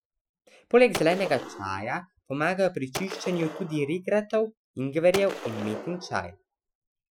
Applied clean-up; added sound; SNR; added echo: classical method Wiener filter.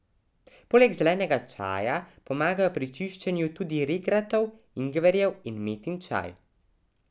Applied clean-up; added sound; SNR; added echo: none; none; none; none.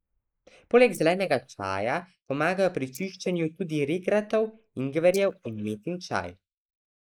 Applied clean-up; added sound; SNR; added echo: neural mask model Resemble Enhance denoiser.